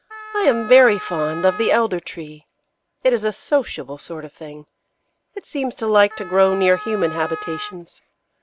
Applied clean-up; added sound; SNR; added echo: none; Wind instrument, woodwind instrument; 12 dB; none.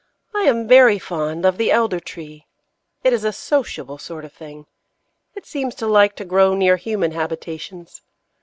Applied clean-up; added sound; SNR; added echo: none; none; none; none.